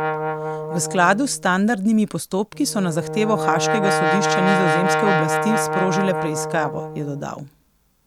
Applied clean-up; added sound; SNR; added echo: none; Brass instrument; 1 dB; none.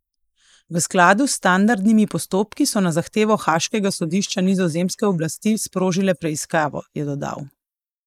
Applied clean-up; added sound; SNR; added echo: neural mask model Resemble Enhance denoiser.